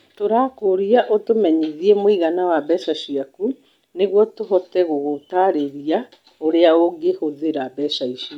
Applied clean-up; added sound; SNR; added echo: none; none; none; none.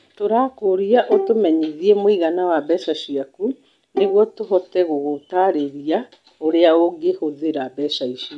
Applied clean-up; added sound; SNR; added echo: none; Bowed string instrument; 8 dB; none.